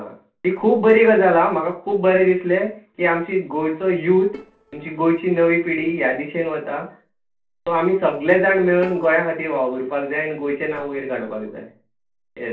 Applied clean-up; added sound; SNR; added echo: neural separator model SepFormer DNS4.